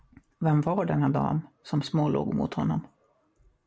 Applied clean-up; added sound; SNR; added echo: none; none; none; none.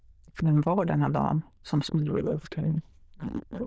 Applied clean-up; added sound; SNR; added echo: neural diffusion model UNIVERSE++.